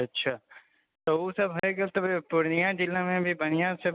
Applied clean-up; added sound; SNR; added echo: none; none; none; none.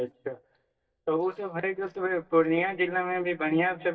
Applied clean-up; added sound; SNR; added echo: neural mask model DeepFilterNet 3.